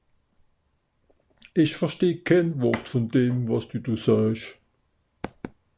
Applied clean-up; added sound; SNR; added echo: none; none; none; none.